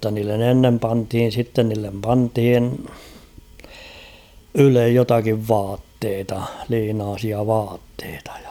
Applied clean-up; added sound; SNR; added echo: none; none; none; none.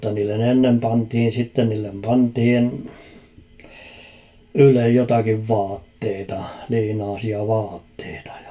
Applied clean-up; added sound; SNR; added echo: none; none; none; reverberation time 0.2 s.